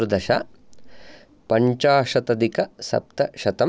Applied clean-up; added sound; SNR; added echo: none; none; none; none.